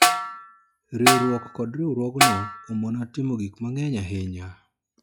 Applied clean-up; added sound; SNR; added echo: classical method log-MMSE.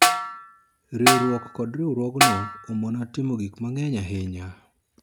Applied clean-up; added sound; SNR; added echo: none; Snare drum; -3 dB; none.